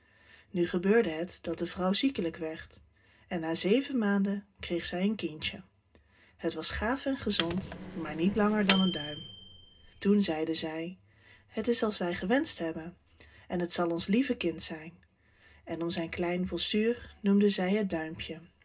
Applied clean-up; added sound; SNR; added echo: none; Microwave oven; 4 dB; reverberation time 0.2 s.